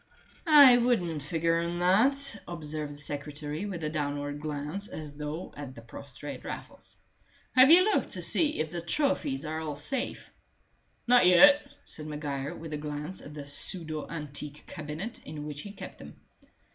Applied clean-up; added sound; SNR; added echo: none; none; none; none.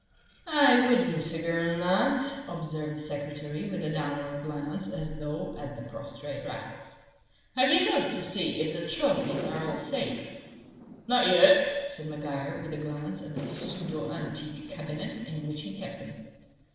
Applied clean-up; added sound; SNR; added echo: neural separator model SepFormer DNS4.